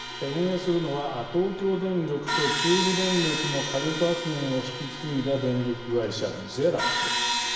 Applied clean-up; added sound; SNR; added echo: none; Crash cymbal; 4 dB; reverberation time 1.1 s.